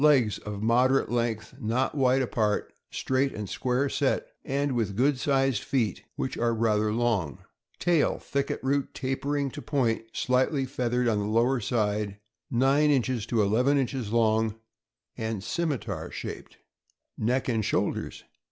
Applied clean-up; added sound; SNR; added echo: none; none; none; none.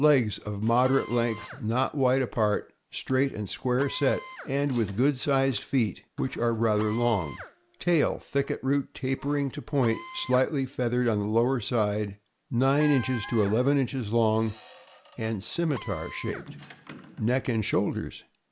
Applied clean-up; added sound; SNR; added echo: none; Squeak + Drill; 19 dB; none.